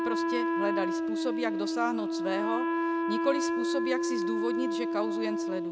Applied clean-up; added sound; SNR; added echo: none; Wind instrument, woodwind instrument; -5 dB; none.